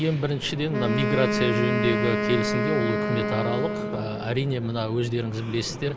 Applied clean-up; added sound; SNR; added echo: none; Wind instrument, woodwind instrument; 2 dB; none.